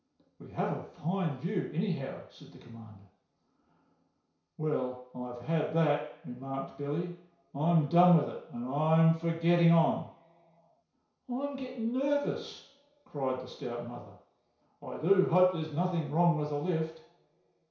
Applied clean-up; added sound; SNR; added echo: none; none; none; reverberation time 0.6 s.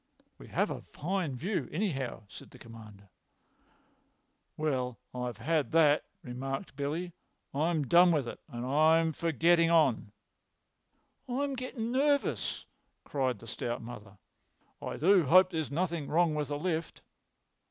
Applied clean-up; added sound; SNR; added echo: none; none; none; none.